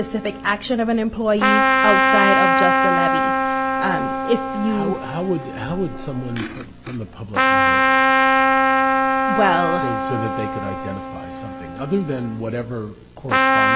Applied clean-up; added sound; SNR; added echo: none; Trumpet; -4 dB; none.